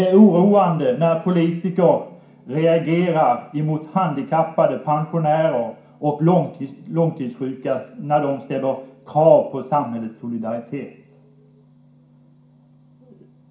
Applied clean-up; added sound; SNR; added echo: none; none; none; reverberation time 0.5 s.